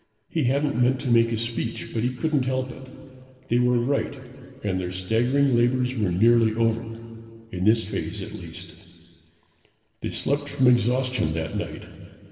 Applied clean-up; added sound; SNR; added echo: none; none; none; reverberation time 2.4 s.